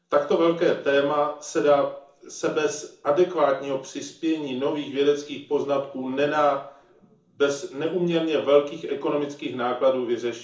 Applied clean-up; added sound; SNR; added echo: none; none; none; reverberation time 0.7 s.